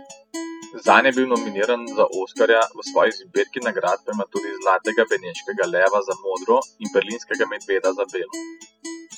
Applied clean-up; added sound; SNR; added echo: classical method spectral subtraction.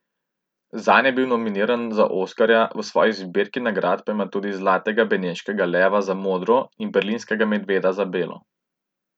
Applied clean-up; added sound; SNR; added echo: none; none; none; none.